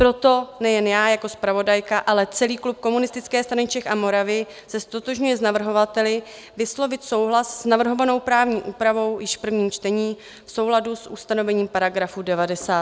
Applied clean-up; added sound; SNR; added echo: none; none; none; none.